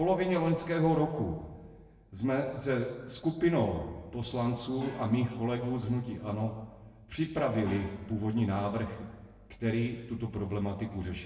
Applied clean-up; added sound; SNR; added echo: none; Gong; 18 dB; reverberation time 1.1 s.